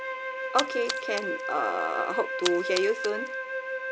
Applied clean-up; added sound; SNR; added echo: none; Splash, splatter + Wind instrument, woodwind instrument; 2 dB; none.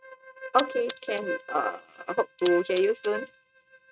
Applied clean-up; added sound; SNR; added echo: neural mask model RNNoise.